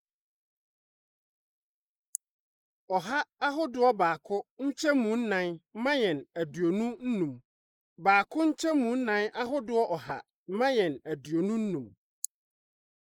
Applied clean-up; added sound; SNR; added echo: neural mask model Resemble Enhance denoiser.